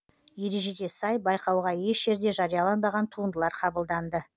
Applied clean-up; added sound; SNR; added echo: none; none; none; none.